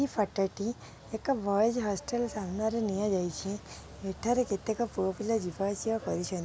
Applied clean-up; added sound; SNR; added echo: none; none; none; none.